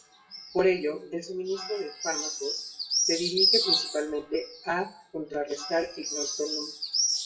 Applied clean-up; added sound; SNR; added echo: classical method WPE with log-MMSE.